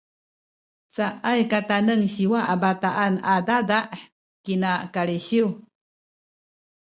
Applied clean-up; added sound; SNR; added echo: none; none; none; none.